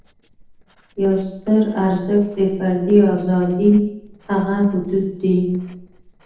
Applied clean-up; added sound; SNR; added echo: neural separator model SepFormer DNS4.